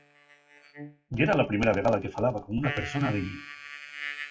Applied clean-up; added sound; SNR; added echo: classical method WPE with log-MMSE.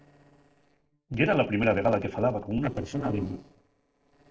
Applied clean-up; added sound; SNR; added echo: neural separator model SepFormer DNS4.